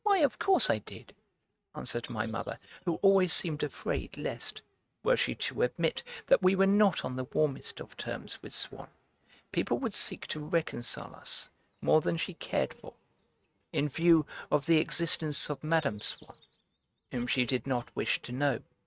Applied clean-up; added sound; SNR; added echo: neural mask model RNNoise.